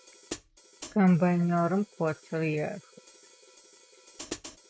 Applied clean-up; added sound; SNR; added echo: none; Hi-hat; 18 dB; none.